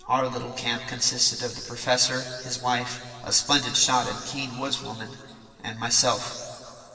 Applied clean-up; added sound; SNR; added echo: none; none; none; reverberation time 2.4 s.